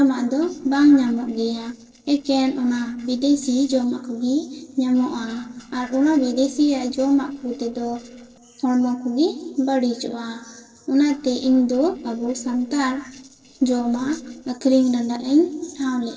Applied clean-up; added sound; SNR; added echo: neural separator model SepFormer DNS4.